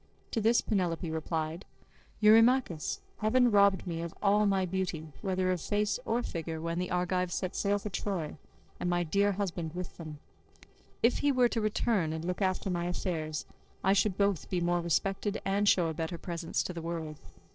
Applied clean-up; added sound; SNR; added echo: neural separator model SepFormer DNS4.